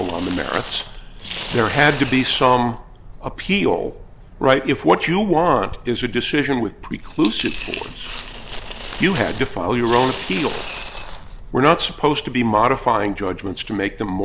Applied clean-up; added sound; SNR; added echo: none; Coin (dropping); 10 dB; none.